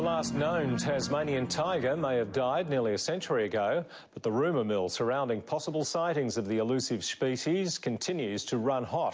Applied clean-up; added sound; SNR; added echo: none; none; none; none.